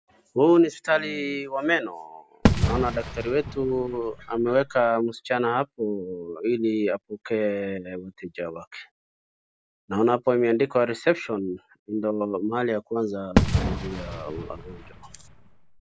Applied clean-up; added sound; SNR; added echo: none; Fireworks; 1 dB; none.